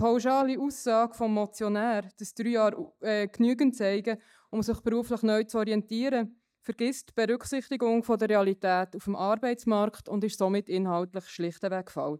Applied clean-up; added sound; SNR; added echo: neural mask model DeepFilterNet 3.